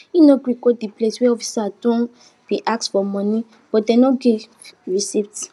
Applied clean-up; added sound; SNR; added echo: none; none; none; none.